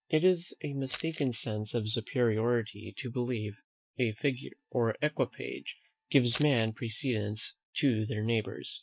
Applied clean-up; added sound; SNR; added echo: neural mask model DeepFilterNet 3.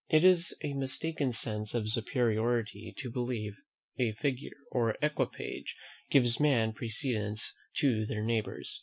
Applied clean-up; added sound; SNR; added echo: none; none; none; none.